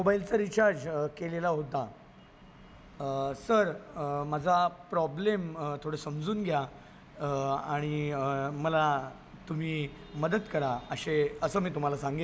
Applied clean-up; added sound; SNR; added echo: none; none; none; none.